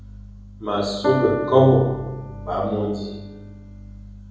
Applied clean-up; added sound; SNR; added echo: none; Piano; 9 dB; reverberation time 0.9 s.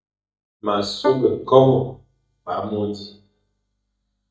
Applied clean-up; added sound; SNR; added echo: neural mask model DeepFilterNet 3.